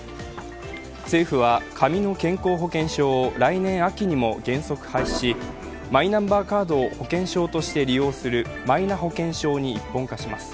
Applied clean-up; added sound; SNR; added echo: none; Organ; 12 dB; none.